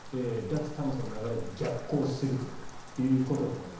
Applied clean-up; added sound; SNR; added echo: none; Rain; 11 dB; reverberation time 1.0 s.